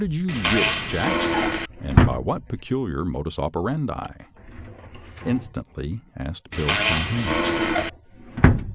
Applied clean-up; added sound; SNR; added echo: none; Fart + Drawer open or close; -3 dB; none.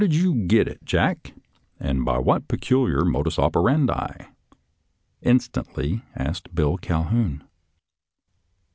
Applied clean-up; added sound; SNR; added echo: none; none; none; none.